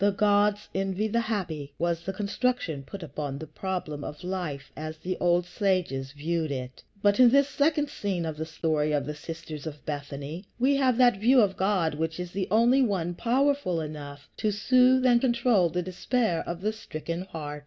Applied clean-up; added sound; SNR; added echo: none; none; none; none.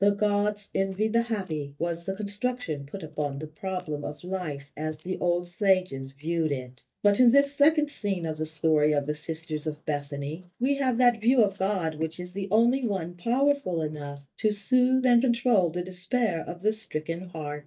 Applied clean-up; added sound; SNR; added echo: neural mask model DeepFilterNet 3.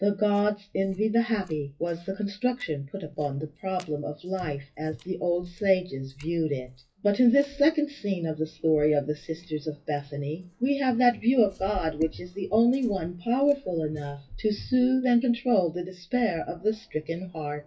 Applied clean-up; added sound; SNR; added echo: classical method WPE with log-MMSE.